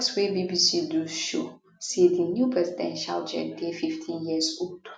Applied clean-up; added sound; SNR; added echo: none; none; none; none.